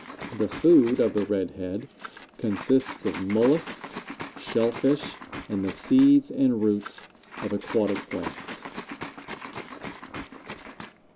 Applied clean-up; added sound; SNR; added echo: none; Liquid; 13 dB; none.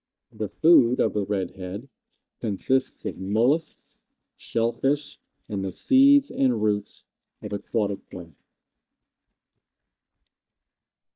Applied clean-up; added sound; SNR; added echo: neural mask model DeepFilterNet 3.